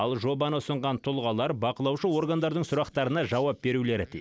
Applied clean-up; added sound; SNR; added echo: none; none; none; none.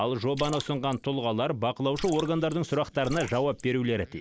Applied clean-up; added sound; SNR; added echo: neural mask model Resemble Enhance denoiser.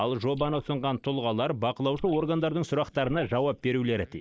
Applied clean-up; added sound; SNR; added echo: neural mask model DeepFilterNet 3.